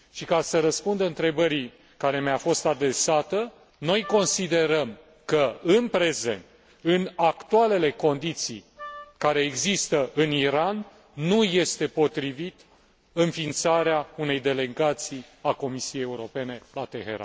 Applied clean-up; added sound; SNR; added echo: none; Wind instrument, woodwind instrument; 17 dB; none.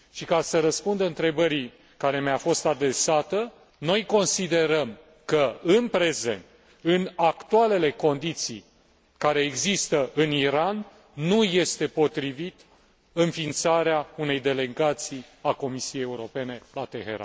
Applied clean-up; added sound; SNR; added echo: none; none; none; none.